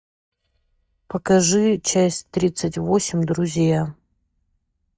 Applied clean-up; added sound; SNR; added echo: neural mask model DeepFilterNet 3.